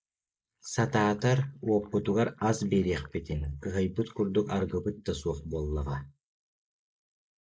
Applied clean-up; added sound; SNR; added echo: neural mask model Resemble Enhance denoiser.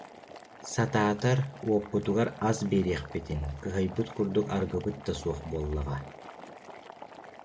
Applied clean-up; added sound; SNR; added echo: none; Boiling; 16 dB; none.